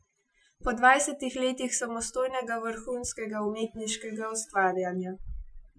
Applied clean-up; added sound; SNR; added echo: classical method Wiener filter.